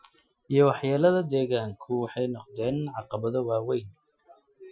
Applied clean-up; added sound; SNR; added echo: classical method Wiener filter.